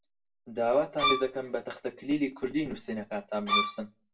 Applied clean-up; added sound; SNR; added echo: none; Bowed string instrument; -2 dB; reverberation time 0.2 s.